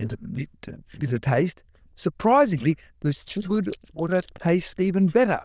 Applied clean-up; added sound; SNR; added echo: neural diffusion model UNIVERSE++.